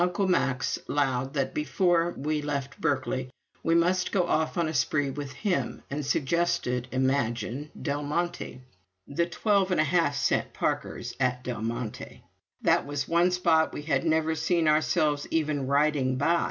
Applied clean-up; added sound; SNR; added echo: none; none; none; none.